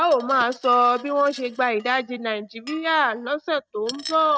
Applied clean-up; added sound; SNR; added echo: neural mask model RNNoise.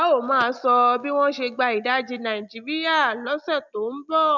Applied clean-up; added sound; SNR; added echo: none; none; none; none.